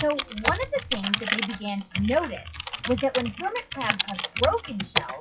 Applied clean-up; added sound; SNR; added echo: classical method WPE with log-MMSE.